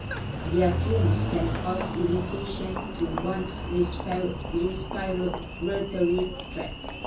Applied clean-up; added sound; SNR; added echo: none; Engine; 2 dB; reverberation time 0.3 s.